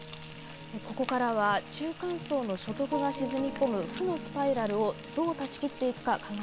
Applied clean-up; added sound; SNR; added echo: none; Frying (food); 16 dB; none.